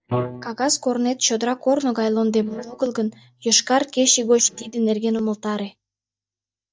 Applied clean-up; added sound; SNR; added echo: neural mask model DeepFilterNet 3.